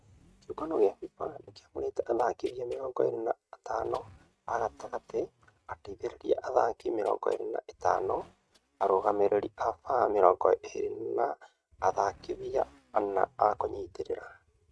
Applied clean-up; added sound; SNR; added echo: neural mask model RNNoise.